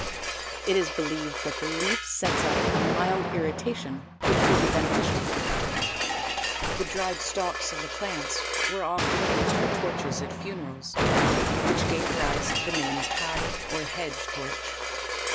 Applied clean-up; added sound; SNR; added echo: none; Explosion; -5 dB; none.